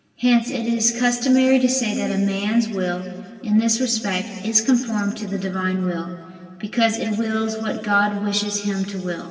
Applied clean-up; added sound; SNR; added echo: none; none; none; reverberation time 2.4 s.